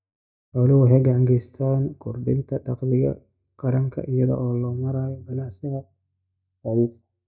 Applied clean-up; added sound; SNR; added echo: neural mask model DeepFilterNet 3.